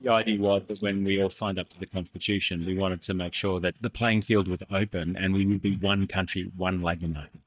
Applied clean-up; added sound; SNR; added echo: neural mask model DeepFilterNet 3.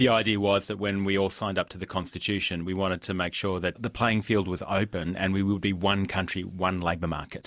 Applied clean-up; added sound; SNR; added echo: none; none; none; none.